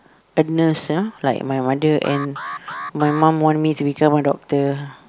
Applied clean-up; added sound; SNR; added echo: neural mask model Resemble Enhance denoiser.